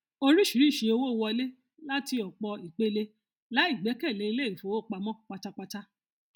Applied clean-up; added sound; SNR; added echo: none; none; none; none.